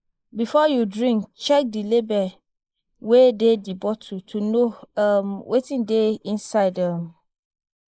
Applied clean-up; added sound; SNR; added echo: neural mask model Resemble Enhance denoiser.